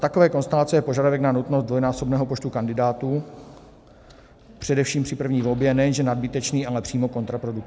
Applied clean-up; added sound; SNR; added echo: none; none; none; none.